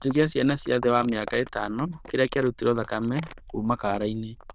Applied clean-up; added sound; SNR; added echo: neural diffusion model UNIVERSE++.